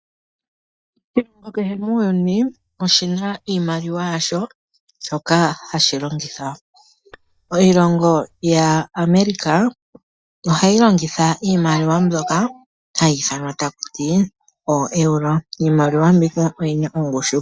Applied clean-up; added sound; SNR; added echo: neural mask model DeepFilterNet 3.